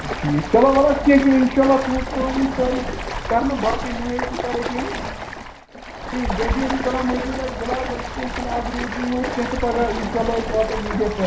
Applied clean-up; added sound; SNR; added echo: none; Stream; 6 dB; reverberation time 0.5 s.